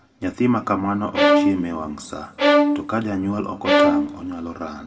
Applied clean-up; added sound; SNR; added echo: none; Bowed string instrument; -5 dB; reverberation time 1.1 s.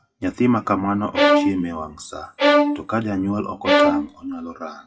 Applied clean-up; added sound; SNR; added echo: classical method WPE with log-MMSE.